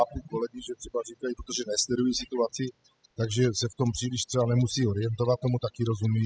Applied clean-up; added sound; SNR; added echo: classical method spectral subtraction.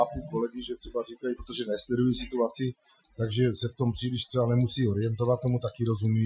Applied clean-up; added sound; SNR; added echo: classical method Wiener filter.